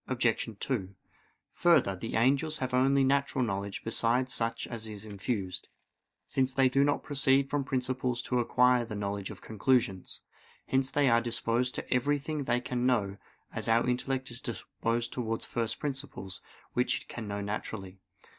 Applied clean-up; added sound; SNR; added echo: neural mask model DeepFilterNet 3.